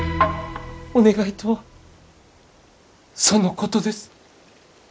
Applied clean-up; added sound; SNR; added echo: none; none; none; none.